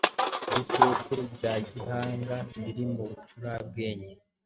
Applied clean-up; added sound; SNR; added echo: neural mask model RNNoise.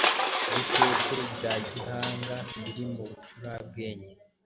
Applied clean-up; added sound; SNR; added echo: none; Crushing; -5 dB; none.